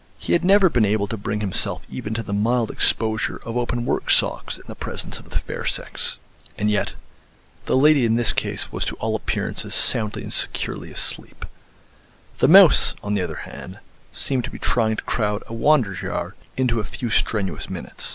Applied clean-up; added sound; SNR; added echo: none; none; none; none.